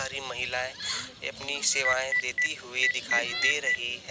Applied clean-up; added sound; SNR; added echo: none; Telephone; -2 dB; none.